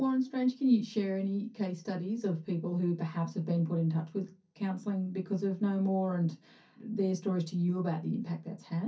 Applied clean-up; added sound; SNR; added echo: none; none; none; reverberation time 0.3 s.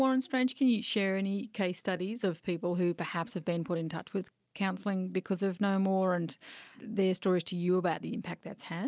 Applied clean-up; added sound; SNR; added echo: none; none; none; none.